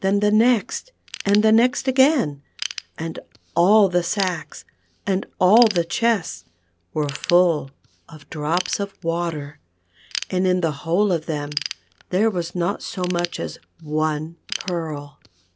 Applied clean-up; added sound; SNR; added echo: none; Ratchet, pawl / Tools; 15 dB; none.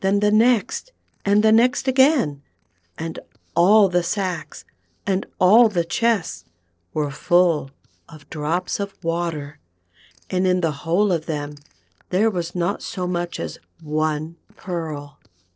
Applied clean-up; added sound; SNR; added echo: neural separator model SepFormer DNS4.